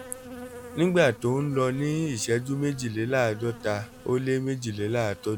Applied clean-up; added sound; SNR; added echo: none; Insect; 18 dB; none.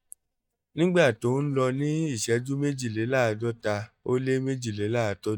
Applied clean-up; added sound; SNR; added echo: neural mask model DeepFilterNet 3.